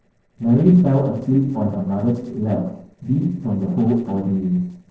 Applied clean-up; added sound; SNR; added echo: neural separator model SepFormer DNS4.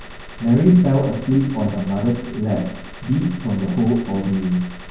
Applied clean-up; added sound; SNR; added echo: none; Gunshot, gunfire; 16 dB; reverberation time 0.9 s.